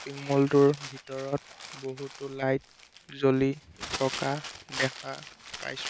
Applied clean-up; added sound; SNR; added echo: none; Crumpling, crinkling; 13 dB; none.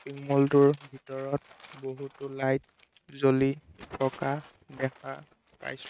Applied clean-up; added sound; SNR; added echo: neural mask model RNNoise.